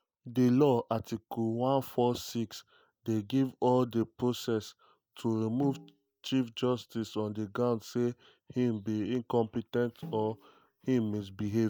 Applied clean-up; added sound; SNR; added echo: neural mask model DeepFilterNet 3.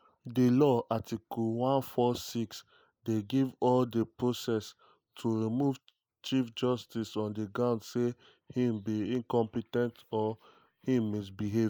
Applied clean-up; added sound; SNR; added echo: neural mask model Resemble Enhance denoiser.